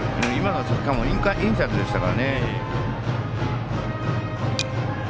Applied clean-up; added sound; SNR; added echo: none; Sliding door; 10 dB; none.